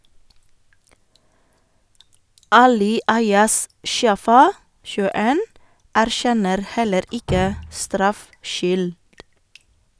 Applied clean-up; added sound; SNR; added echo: none; Drip; 19 dB; none.